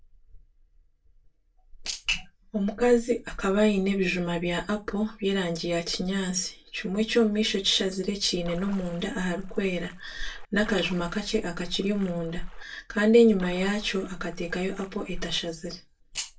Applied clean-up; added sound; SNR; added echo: neural separator model SepFormer DNS4.